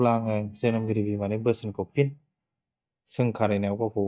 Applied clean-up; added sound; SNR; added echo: neural mask model DeepFilterNet 3.